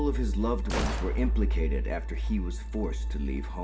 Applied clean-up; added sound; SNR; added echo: none; Gunshot, gunfire; 12 dB; reverberation time 1.8 s.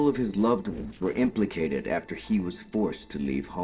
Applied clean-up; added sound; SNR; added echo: neural separator model SepFormer DNS4.